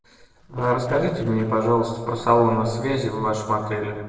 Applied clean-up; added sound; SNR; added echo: neural separator model SepFormer DNS4.